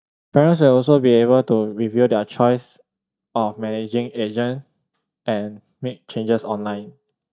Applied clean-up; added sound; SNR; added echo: neural mask model DeepFilterNet 3.